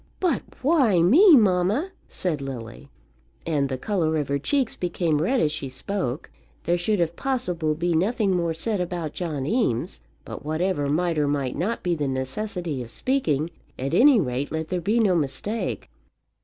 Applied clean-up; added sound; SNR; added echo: none; none; none; none.